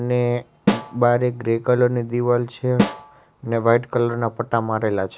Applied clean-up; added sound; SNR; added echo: none; Snare drum; 6 dB; none.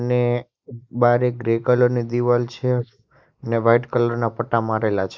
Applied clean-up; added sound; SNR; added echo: neural mask model Resemble Enhance denoiser.